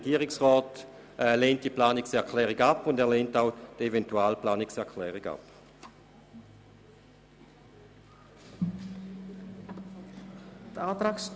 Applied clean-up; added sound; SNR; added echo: none; none; none; none.